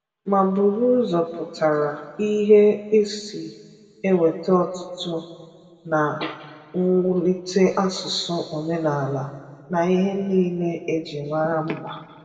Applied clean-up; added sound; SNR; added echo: none; none; none; reverberation time 1.8 s.